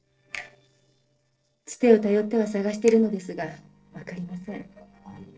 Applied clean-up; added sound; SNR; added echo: neural separator model SepFormer DNS4.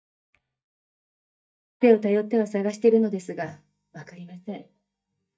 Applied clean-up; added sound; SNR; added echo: neural mask model DeepFilterNet 3.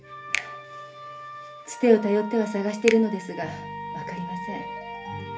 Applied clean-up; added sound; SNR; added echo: none; Finger snapping; 13 dB; reverberation time 0.3 s.